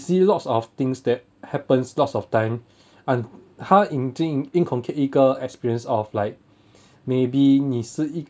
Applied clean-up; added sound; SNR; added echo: none; none; none; none.